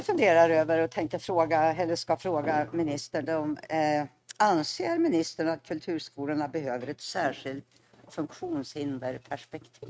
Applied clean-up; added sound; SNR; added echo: neural mask model RNNoise.